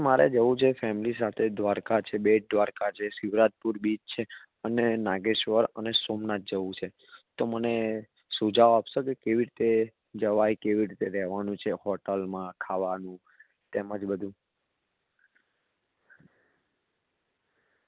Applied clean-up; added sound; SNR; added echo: none; none; none; none.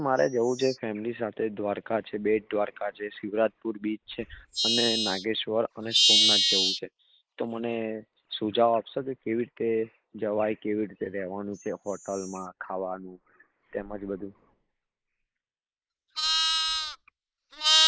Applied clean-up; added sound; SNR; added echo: neural mask model Resemble Enhance denoiser.